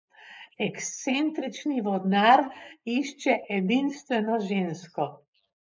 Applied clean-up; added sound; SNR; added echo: neural mask model Resemble Enhance denoiser.